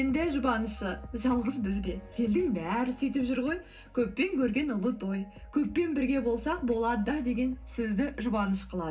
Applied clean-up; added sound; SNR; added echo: none; none; none; reverberation time 0.4 s.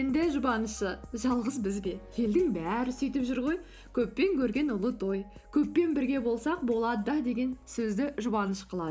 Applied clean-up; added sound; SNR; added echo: none; none; none; none.